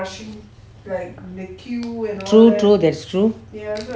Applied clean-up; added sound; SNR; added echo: none; none; none; none.